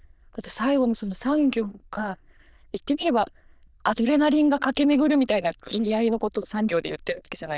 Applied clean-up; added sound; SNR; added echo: neural diffusion model UNIVERSE++.